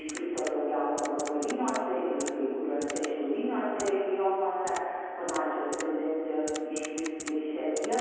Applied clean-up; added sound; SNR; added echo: none; Typing; 13 dB; reverberation time 2.1 s.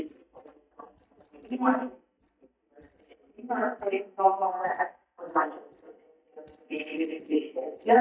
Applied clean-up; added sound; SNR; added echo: neural mask model DeepFilterNet 3.